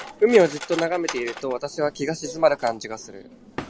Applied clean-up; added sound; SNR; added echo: none; Cutlery, silverware; 15 dB; none.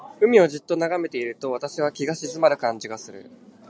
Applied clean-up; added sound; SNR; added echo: none; none; none; none.